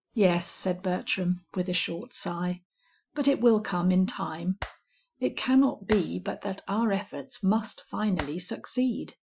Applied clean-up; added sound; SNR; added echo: classical method Wiener filter.